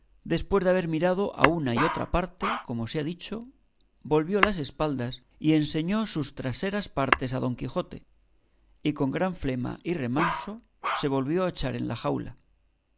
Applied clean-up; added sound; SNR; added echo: none; Bark + Tap / Hammer; 5 dB; none.